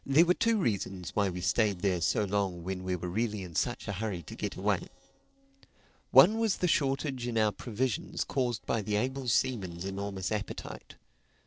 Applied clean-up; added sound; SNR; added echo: neural separator model SepFormer DNS4.